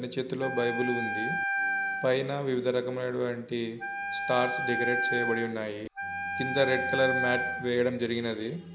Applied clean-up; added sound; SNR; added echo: none; Wind instrument, woodwind instrument; 2 dB; none.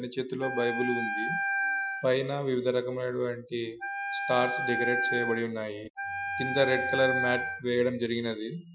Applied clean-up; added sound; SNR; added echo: classical method Wiener filter.